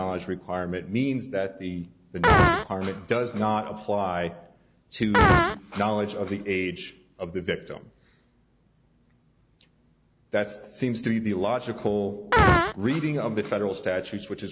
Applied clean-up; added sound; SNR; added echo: none; Fart; -3 dB; none.